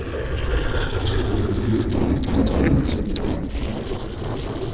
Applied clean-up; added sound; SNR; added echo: neural separator model SepFormer DNS4.